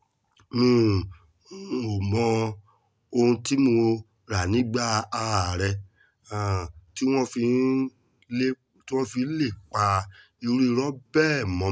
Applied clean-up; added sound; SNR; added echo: none; none; none; none.